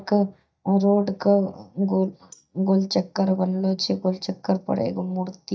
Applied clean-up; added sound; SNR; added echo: neural mask model DeepFilterNet 3.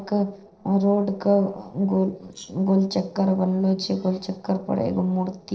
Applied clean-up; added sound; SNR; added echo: neural separator model SepFormer DNS4.